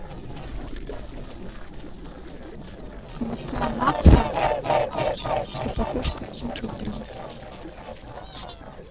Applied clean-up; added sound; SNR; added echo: neural separator model SepFormer DNS4.